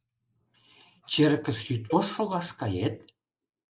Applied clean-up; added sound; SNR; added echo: neural mask model Resemble Enhance denoiser.